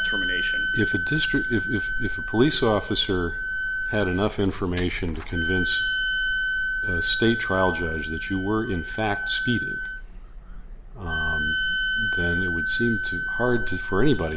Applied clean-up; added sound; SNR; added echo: none; Wind instrument, woodwind instrument; 2 dB; none.